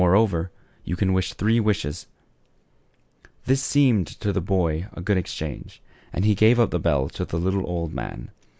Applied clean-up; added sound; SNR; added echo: none; none; none; none.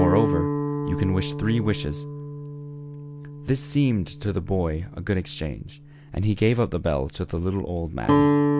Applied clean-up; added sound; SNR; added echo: none; Guitar; 2 dB; none.